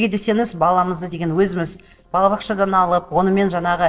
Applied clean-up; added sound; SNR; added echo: neural separator model SepFormer DNS4.